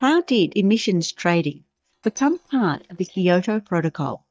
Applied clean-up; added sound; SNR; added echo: neural mask model DeepFilterNet 3.